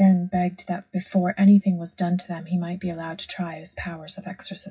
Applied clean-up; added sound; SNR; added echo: classical method WPE with log-MMSE.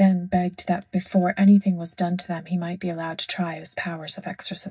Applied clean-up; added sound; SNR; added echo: neural mask model DeepFilterNet 3.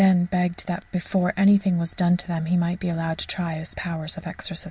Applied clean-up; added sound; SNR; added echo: none; none; none; none.